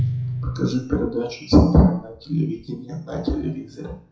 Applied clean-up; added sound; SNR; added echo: classical method WPE with log-MMSE.